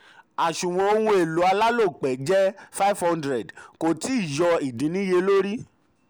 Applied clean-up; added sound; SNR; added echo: none; none; none; none.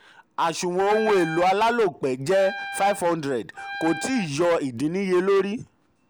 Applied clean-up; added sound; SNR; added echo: none; Wind instrument, woodwind instrument; 12 dB; none.